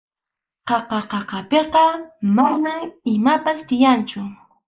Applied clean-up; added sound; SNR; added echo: neural mask model Resemble Enhance denoiser.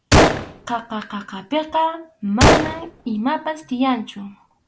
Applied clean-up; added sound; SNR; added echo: none; Gunshot, gunfire; -4 dB; none.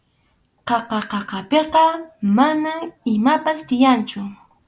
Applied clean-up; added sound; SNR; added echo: none; none; none; none.